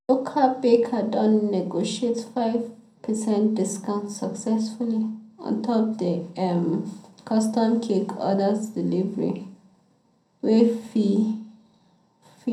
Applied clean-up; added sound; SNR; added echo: none; none; none; reverberation time 0.6 s.